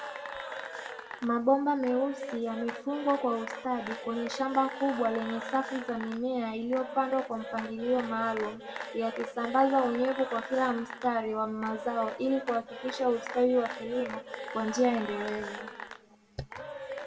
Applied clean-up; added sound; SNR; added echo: none; Applause / Cheering / Clapping; 10 dB; reverberation time 0.7 s.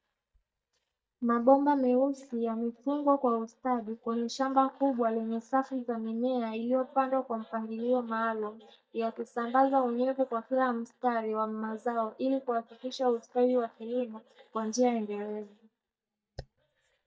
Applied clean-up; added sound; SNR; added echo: neural mask model DeepFilterNet 3.